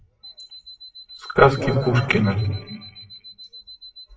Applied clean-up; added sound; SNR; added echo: classical method WPE with log-MMSE.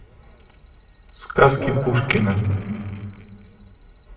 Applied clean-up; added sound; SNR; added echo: none; Alarm; 18 dB; reverberation time 2.3 s.